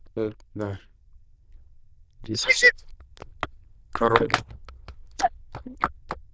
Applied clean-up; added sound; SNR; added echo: neural diffusion model UNIVERSE++.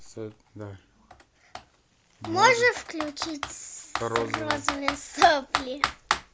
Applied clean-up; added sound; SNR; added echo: none; Computer keyboard; 6 dB; none.